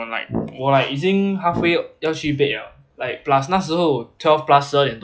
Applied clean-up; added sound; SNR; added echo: classical method log-MMSE.